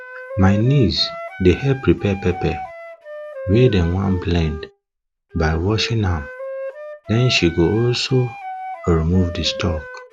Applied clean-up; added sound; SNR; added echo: none; Wind instrument, woodwind instrument; 13 dB; none.